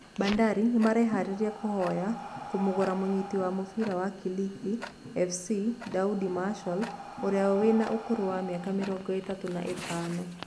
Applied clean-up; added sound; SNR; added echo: none; Breathing + Tick-tock; 13 dB; none.